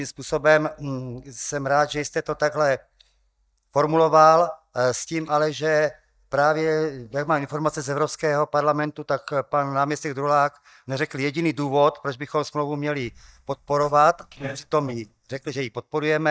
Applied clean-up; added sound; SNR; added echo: neural mask model DeepFilterNet 3.